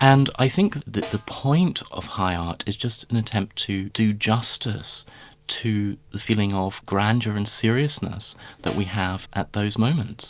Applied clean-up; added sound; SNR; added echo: none; Snare drum; 18 dB; none.